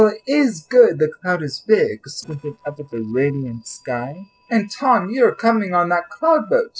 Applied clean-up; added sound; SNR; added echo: neural separator model SepFormer DNS4.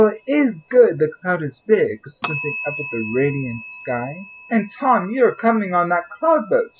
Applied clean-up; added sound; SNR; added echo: none; Bell; 10 dB; none.